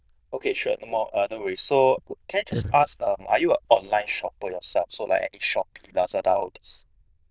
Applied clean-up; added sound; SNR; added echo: neural diffusion model UNIVERSE++.